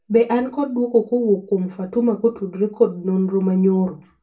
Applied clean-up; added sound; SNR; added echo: none; none; none; reverberation time 0.2 s.